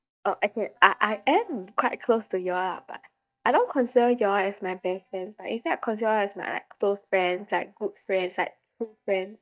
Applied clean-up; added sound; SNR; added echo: neural mask model DeepFilterNet 3.